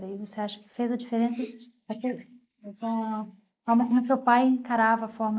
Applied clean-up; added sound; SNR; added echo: neural mask model Resemble Enhance denoiser.